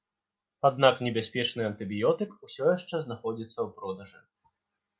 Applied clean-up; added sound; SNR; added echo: none; none; none; none.